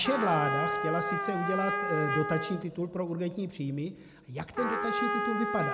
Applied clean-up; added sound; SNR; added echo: none; Trumpet; 1 dB; none.